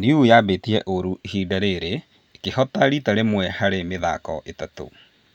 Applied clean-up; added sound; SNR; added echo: none; none; none; none.